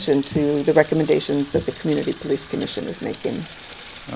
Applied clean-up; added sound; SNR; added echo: none; Sink (filling or washing) / Water tap, faucet; 16 dB; none.